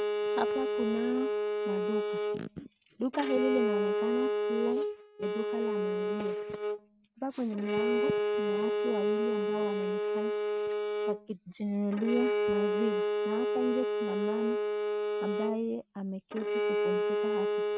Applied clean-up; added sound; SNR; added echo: neural mask model RNNoise.